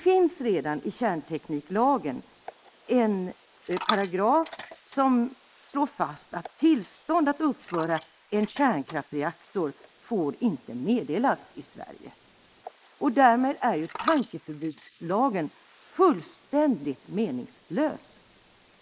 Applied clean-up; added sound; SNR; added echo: neural mask model Resemble Enhance denoiser.